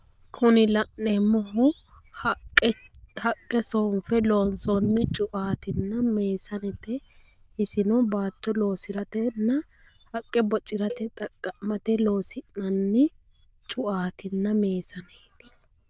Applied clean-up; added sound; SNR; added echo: neural diffusion model UNIVERSE++.